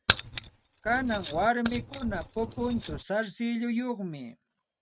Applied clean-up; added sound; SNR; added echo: neural mask model RNNoise.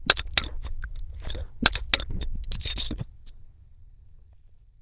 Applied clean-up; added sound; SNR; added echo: neural diffusion model UNIVERSE++.